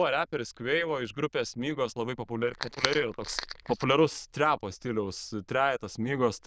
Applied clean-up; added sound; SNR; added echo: neural diffusion model UNIVERSE++.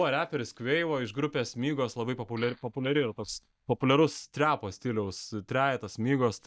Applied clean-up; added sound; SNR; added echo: neural mask model DeepFilterNet 3.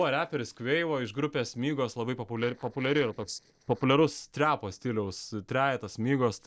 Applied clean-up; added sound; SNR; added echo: neural separator model SepFormer DNS4.